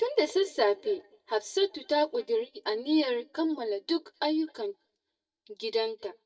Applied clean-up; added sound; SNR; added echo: neural mask model DeepFilterNet 3.